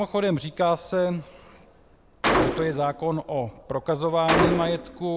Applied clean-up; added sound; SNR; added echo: none; Gunshot, gunfire; 3 dB; none.